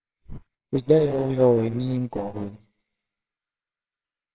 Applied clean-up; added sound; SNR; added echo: neural separator model SepFormer WHAMR!.